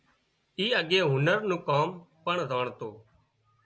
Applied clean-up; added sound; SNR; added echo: none; none; none; none.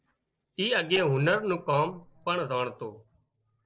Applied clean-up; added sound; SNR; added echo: neural separator model SepFormer DNS4.